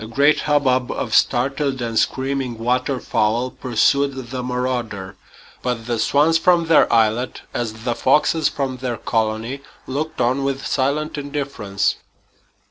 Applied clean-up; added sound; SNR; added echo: none; none; none; none.